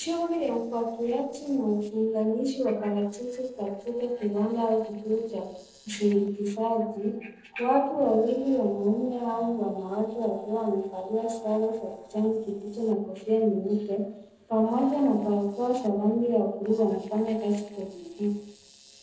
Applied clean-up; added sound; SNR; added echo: neural separator model SepFormer DNS4.